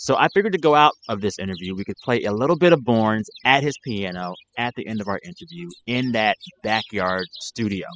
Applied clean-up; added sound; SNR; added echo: classical method spectral subtraction.